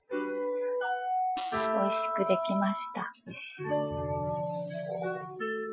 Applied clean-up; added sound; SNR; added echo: classical method Wiener filter.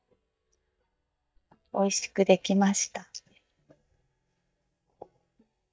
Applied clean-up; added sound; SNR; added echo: neural mask model DeepFilterNet 3.